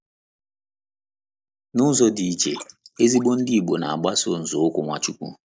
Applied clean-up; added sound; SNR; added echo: neural mask model Resemble Enhance denoiser.